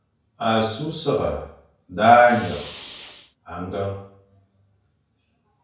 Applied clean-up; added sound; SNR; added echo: none; Fire; 13 dB; reverberation time 0.5 s.